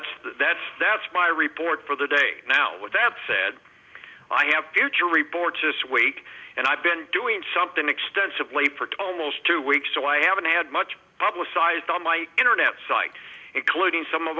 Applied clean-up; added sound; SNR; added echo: none; none; none; none.